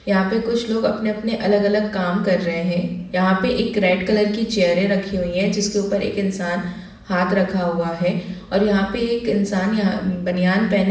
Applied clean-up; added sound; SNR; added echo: none; none; none; reverberation time 0.7 s.